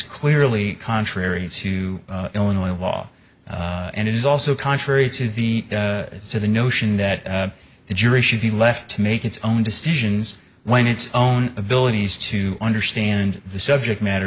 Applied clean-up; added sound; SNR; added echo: none; none; none; none.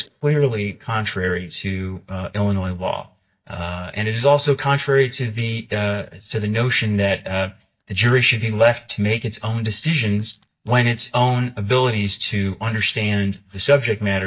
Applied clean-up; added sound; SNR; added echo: neural mask model DeepFilterNet 3.